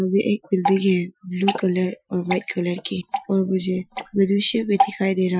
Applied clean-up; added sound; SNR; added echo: classical method Wiener filter.